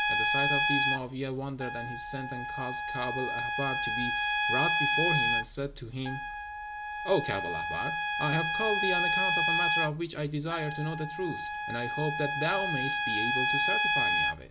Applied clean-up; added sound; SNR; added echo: none; Trumpet; -4 dB; none.